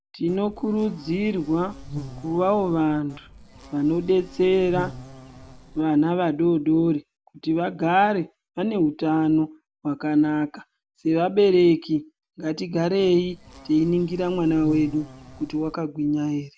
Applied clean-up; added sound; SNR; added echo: none; Insect; 16 dB; none.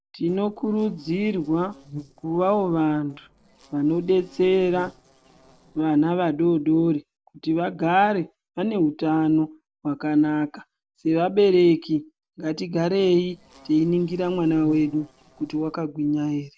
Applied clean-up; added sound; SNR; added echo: neural separator model SepFormer DNS4.